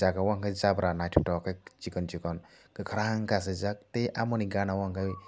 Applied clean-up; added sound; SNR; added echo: none; none; none; none.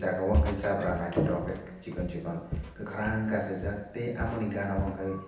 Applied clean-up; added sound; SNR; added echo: none; Walk, footsteps; 4 dB; reverberation time 0.9 s.